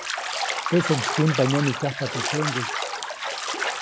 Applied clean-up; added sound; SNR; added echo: none; Bathtub (filling or washing); 2 dB; none.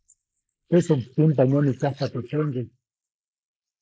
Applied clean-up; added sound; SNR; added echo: neural mask model Resemble Enhance denoiser.